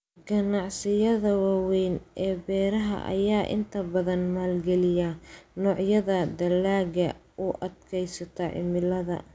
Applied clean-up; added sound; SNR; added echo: none; none; none; none.